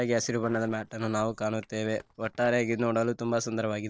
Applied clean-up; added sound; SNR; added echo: neural separator model SepFormer DNS4.